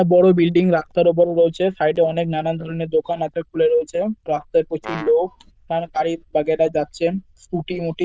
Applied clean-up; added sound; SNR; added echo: neural diffusion model UNIVERSE++.